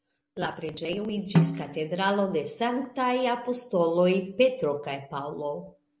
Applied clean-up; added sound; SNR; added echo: none; Snare drum; 2 dB; none.